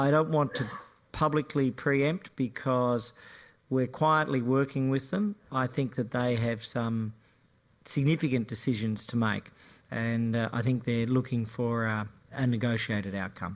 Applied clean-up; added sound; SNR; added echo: none; none; none; none.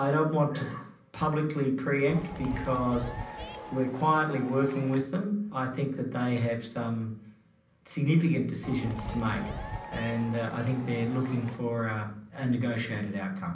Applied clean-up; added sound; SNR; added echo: none; Crowd; 10 dB; reverberation time 0.6 s.